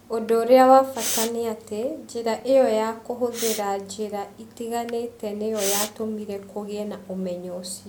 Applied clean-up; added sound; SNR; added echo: none; Respiratory sounds; 12 dB; none.